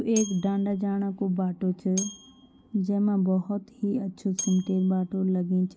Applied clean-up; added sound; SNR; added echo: none; Bell; 14 dB; none.